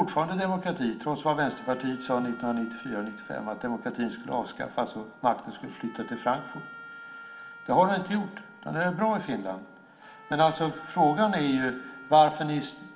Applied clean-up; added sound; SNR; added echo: none; Wind instrument, woodwind instrument; 19 dB; reverberation time 0.8 s.